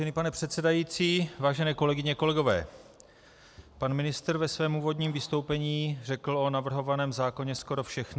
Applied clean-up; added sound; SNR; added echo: none; none; none; none.